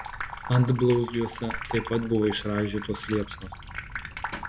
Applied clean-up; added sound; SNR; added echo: none; Sink (filling or washing) / Water tap, faucet; 9 dB; none.